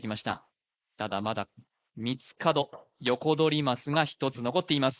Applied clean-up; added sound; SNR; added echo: neural mask model Resemble Enhance denoiser.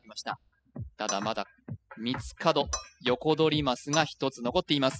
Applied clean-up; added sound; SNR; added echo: classical method spectral subtraction.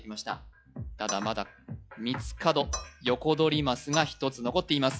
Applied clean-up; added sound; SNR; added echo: classical method log-MMSE.